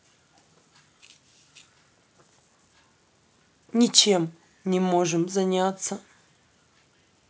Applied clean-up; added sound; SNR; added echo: none; none; none; none.